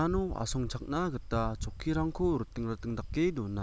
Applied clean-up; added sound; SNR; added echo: none; none; none; none.